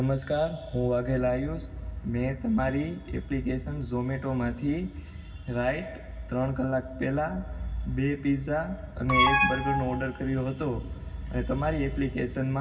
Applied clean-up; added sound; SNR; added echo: none; Alarm; -3 dB; reverberation time 0.4 s.